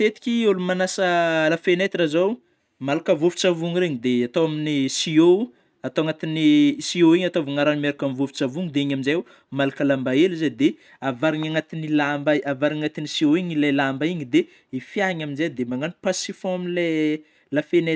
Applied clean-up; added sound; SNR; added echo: none; none; none; none.